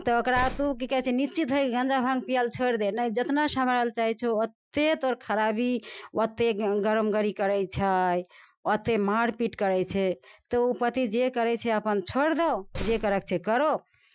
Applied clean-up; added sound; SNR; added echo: classical method Wiener filter.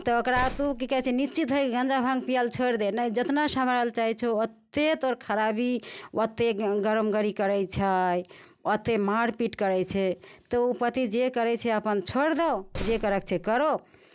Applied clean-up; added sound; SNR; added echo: none; Slam; 11 dB; none.